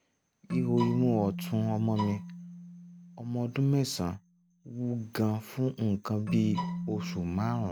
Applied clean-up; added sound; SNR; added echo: none; Keyboard (musical) + Bowed string instrument; 8 dB; none.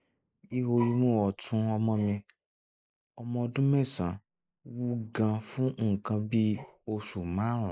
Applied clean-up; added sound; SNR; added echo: neural mask model Resemble Enhance denoiser.